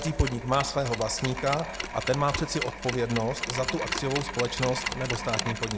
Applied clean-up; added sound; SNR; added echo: none; Mechanisms; 5 dB; none.